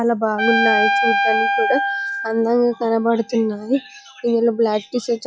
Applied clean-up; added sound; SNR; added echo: classical method log-MMSE.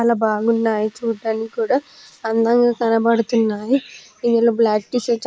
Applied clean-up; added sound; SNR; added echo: neural mask model Resemble Enhance denoiser.